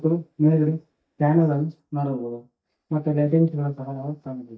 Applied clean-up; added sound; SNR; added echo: neural mask model DeepFilterNet 3.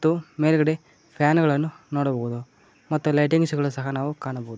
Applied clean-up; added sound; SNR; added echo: none; none; none; none.